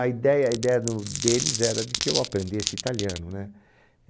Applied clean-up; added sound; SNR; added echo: none; Glass; 5 dB; none.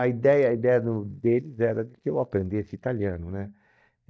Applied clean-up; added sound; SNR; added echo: neural mask model DeepFilterNet 3.